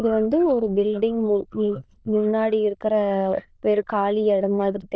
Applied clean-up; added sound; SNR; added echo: neural diffusion model UNIVERSE++.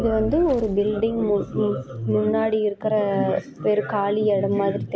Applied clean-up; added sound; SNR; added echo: none; Fire; 20 dB; none.